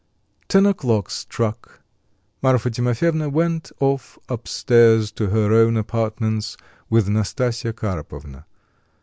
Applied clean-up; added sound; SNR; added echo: none; none; none; none.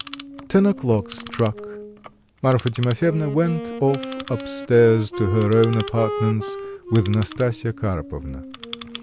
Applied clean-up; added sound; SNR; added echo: none; Clock + Wind instrument, woodwind instrument; 10 dB; none.